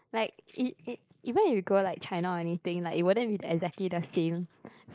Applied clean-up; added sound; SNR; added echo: neural mask model Resemble Enhance denoiser.